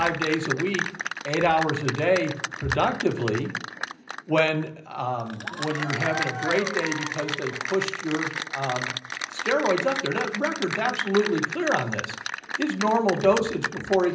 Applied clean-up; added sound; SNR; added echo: none; Applause / Cheering; 6 dB; reverberation time 0.5 s.